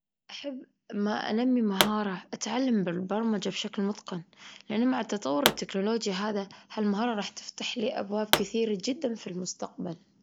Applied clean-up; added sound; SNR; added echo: none; Explosion; 1 dB; none.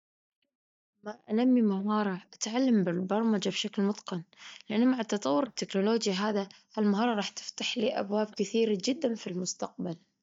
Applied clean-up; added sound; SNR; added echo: neural mask model DeepFilterNet 3.